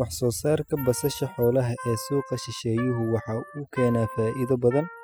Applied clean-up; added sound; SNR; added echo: classical method spectral subtraction.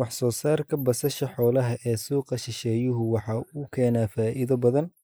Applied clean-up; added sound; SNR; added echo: neural mask model Resemble Enhance denoiser.